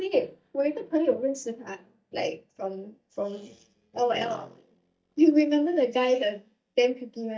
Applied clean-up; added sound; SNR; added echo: neural mask model DeepFilterNet 3.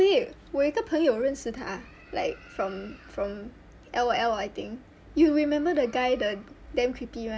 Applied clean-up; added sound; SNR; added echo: none; none; none; none.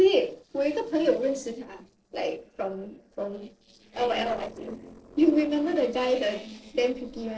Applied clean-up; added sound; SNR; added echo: neural separator model SepFormer DNS4.